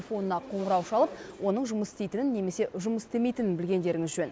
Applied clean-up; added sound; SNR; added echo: none; none; none; none.